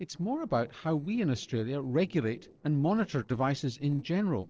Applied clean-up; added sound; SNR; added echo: neural separator model SepFormer DNS4.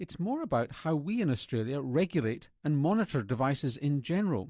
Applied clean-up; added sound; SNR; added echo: none; none; none; none.